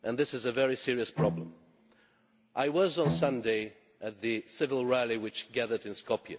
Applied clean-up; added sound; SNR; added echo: none; Bowed string instrument; 5 dB; none.